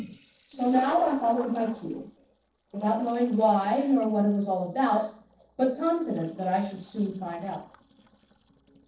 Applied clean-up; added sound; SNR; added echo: neural separator model SepFormer DNS4.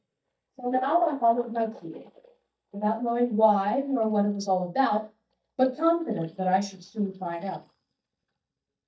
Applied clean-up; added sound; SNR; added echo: neural mask model DeepFilterNet 3.